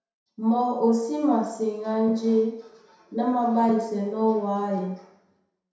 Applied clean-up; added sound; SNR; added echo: none; none; none; reverberation time 0.7 s.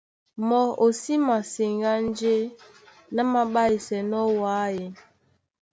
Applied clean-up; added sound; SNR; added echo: none; none; none; none.